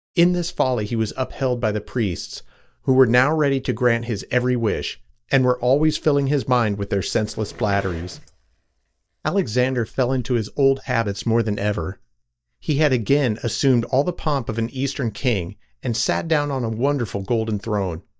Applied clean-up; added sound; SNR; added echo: neural mask model DeepFilterNet 3.